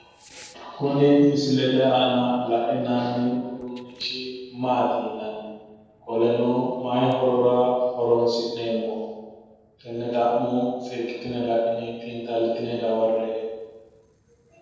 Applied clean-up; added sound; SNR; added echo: neural separator model SepFormer DNS4.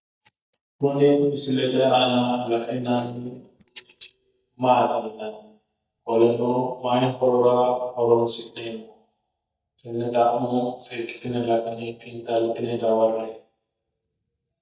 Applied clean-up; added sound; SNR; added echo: neural mask model DeepFilterNet 3.